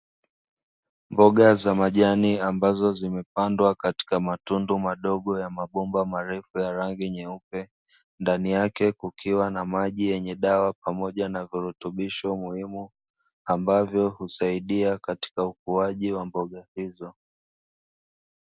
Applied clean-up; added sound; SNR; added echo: none; none; none; none.